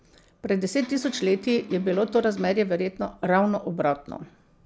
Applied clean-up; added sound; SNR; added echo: none; Electric guitar; 16 dB; none.